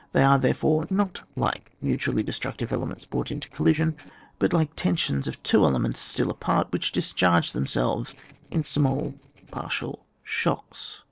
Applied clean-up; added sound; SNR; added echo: neural separator model SepFormer DNS4.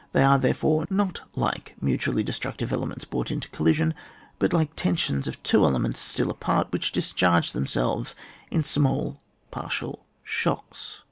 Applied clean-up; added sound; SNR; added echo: none; none; none; none.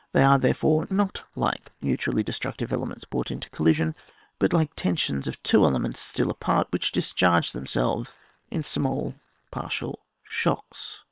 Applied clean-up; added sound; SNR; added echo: neural separator model SepFormer WHAM!.